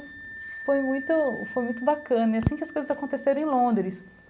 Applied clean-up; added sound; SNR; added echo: none; Wind instrument, woodwind instrument; 15 dB; none.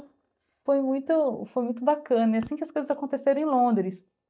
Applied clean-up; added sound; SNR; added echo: neural mask model DeepFilterNet 3.